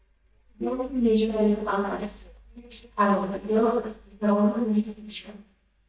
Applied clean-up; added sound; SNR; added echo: neural mask model DeepFilterNet 3.